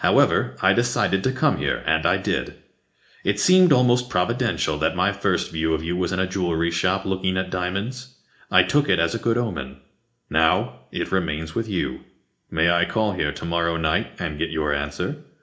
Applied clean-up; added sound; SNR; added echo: none; none; none; reverberation time 0.4 s.